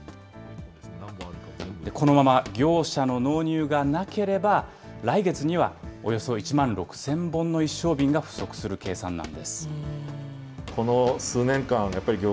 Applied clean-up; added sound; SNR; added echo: none; Walk, footsteps; 18 dB; none.